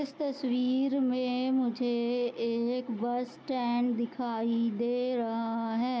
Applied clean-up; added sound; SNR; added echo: none; none; none; none.